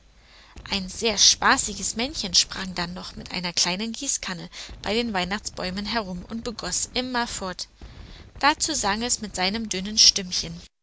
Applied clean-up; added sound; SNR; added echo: none; Wind; 18 dB; none.